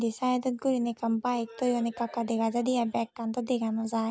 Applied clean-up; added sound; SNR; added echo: none; none; none; none.